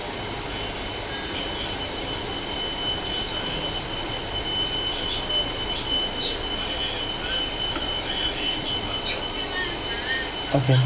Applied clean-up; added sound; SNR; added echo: none; Alarm; 2 dB; none.